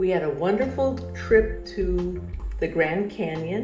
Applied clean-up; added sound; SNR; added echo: none; none; none; reverberation time 0.6 s.